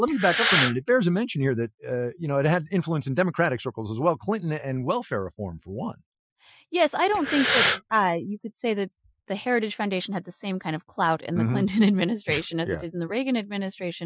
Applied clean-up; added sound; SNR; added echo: classical method Wiener filter.